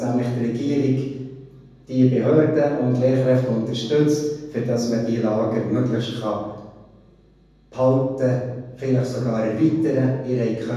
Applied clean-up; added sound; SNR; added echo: none; none; none; reverberation time 1.1 s.